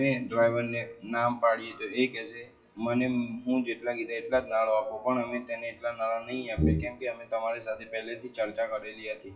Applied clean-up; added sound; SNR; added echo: classical method WPE with log-MMSE.